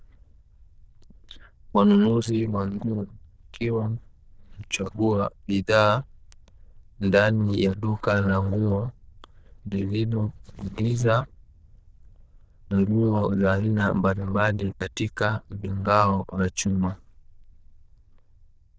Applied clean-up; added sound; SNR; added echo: neural diffusion model UNIVERSE++.